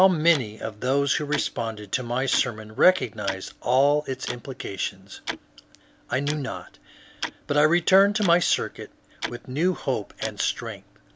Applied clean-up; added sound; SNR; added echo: none; Tick-tock; 14 dB; none.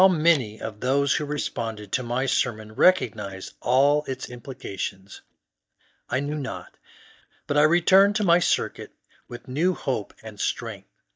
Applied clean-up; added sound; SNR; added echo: neural mask model DeepFilterNet 3.